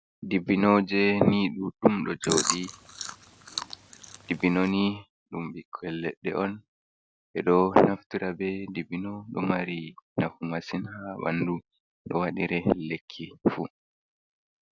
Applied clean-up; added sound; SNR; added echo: none; Chewing, mastication; 7 dB; none.